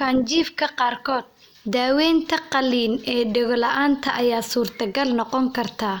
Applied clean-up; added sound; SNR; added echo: none; none; none; none.